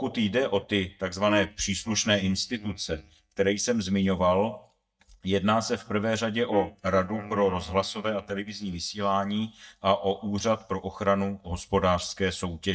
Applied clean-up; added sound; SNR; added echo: neural mask model DeepFilterNet 3.